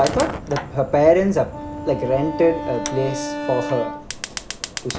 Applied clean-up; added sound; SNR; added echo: none; Fire + Wind instrument, woodwind instrument; 8 dB; none.